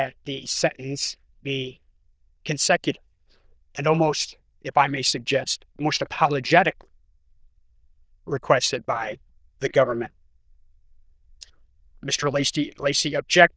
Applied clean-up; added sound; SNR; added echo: neural diffusion model UNIVERSE++.